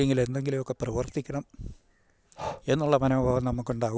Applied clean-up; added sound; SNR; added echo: none; Breathing; 17 dB; none.